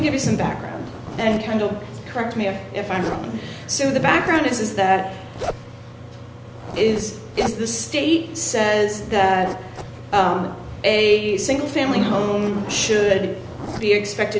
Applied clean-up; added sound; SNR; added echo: none; Zipper (clothing); 15 dB; none.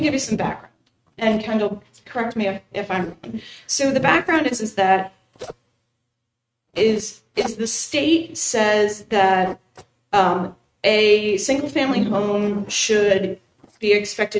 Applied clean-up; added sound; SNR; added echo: neural mask model RNNoise.